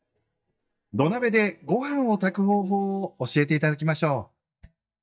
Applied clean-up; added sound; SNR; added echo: neural mask model DeepFilterNet 3.